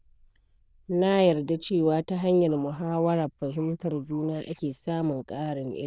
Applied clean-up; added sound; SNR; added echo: neural diffusion model UNIVERSE++.